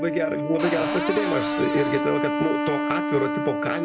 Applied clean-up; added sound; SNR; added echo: none; Wind instrument, woodwind instrument + Cupboard open or close; 0 dB; none.